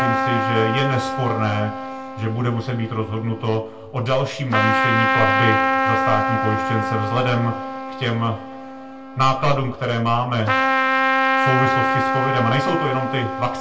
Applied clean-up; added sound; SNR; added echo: none; Trumpet; 0 dB; reverberation time 0.2 s.